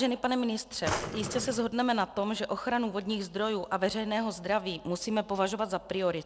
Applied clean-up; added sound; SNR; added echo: none; Drawer open or close; 6 dB; none.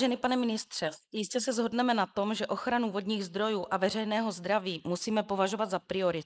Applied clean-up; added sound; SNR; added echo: neural mask model Resemble Enhance denoiser.